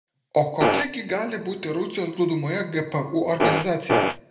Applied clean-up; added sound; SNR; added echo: none; Fart; -5 dB; reverberation time 0.7 s.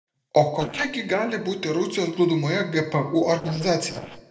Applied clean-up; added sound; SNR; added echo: neural separator model SepFormer DNS4.